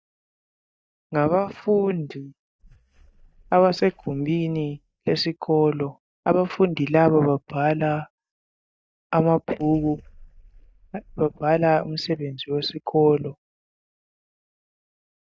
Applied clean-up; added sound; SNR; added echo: neural mask model DeepFilterNet 3.